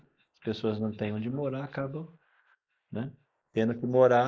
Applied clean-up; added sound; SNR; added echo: neural mask model Resemble Enhance denoiser.